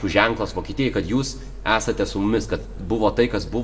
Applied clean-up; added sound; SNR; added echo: none; Mechanisms; 13 dB; reverberation time 0.8 s.